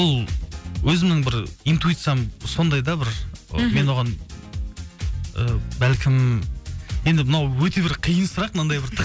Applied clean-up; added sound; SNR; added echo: none; none; none; none.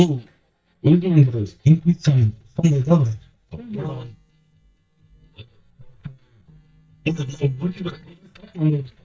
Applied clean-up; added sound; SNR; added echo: neural mask model DeepFilterNet 3.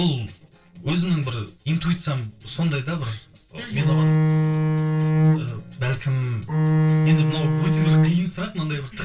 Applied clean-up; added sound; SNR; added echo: neural separator model SepFormer DNS4.